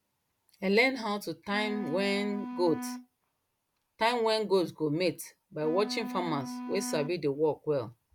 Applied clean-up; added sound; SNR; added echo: none; Wind instrument, woodwind instrument; 10 dB; none.